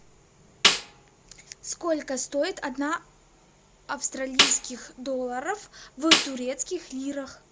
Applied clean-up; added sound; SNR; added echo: none; Snare drum; -4 dB; none.